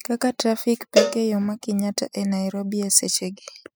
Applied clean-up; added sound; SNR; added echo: classical method spectral subtraction.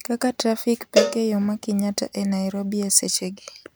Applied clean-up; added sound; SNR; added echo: none; Cowbell; 4 dB; none.